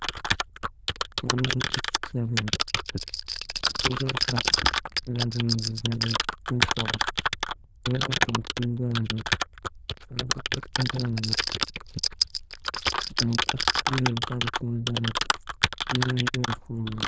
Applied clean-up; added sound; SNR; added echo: neural diffusion model UNIVERSE++.